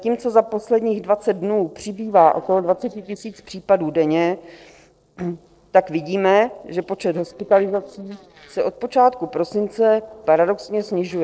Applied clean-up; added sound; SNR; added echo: neural separator model SepFormer DNS4.